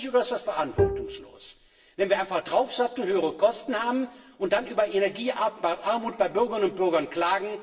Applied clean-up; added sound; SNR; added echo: none; Bowed string instrument; 2 dB; reverberation time 0.9 s.